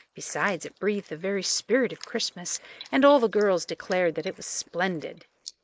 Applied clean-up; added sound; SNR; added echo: neural mask model Resemble Enhance denoiser.